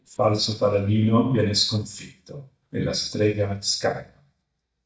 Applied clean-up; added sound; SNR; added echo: neural mask model DeepFilterNet 3.